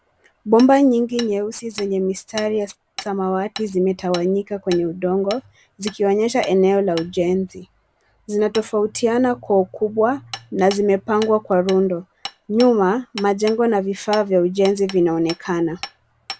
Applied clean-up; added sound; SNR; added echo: none; Hammer; 19 dB; none.